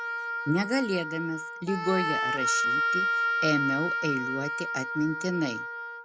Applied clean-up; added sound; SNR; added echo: none; Wind instrument, woodwind instrument; -1 dB; none.